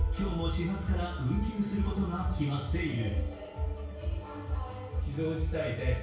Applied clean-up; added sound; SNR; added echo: none; Bass drum; 16 dB; reverberation time 0.6 s.